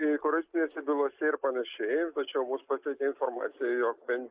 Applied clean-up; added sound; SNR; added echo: neural mask model Resemble Enhance denoiser.